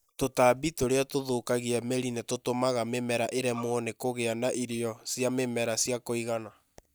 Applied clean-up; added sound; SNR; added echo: neural mask model DeepFilterNet 3.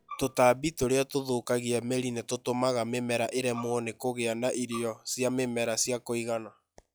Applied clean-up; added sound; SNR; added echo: classical method log-MMSE.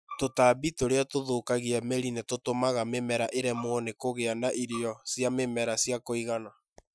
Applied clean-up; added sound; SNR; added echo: classical method Wiener filter.